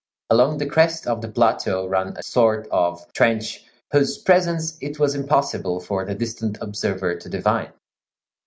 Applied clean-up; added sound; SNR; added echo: none; none; none; none.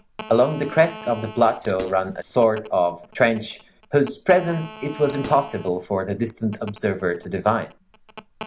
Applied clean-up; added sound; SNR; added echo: none; Telephone + Fart; 18 dB; none.